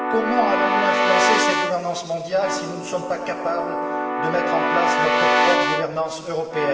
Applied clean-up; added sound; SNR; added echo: none; Keyboard (musical) / Brass instrument; -3 dB; reverberation time 2.4 s.